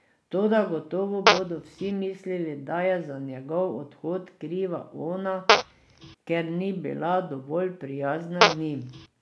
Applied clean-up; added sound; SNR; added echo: none; Fart; -3 dB; none.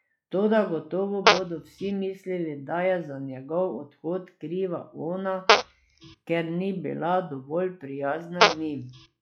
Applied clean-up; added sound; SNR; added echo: classical method log-MMSE.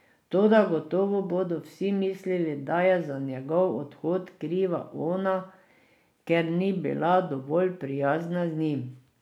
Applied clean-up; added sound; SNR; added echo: none; none; none; none.